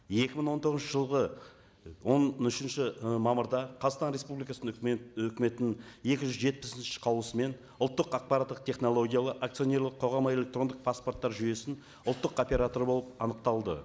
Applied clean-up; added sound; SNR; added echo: none; none; none; none.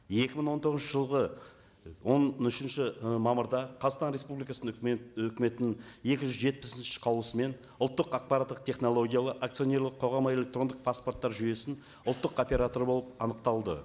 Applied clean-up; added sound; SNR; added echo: none; Alarm; 16 dB; none.